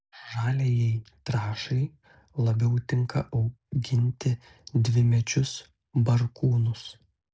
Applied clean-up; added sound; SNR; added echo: none; none; none; none.